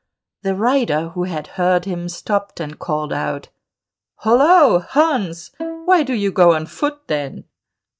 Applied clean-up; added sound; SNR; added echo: neural mask model DeepFilterNet 3.